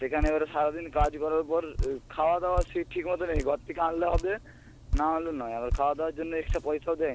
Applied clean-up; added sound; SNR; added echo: none; Drip; 6 dB; none.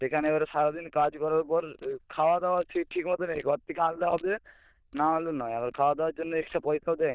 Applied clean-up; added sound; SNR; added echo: neural diffusion model UNIVERSE++.